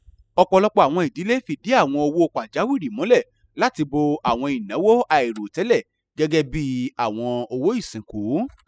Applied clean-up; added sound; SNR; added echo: classical method spectral subtraction.